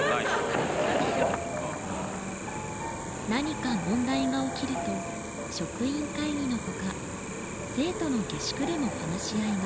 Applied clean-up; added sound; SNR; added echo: none; Cricket; 6 dB; none.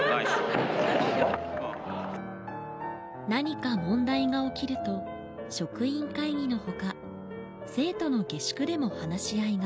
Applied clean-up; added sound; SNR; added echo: none; none; none; none.